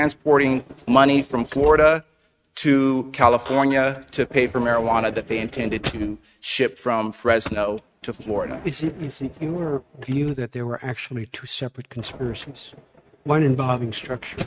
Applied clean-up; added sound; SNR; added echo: neural mask model RNNoise.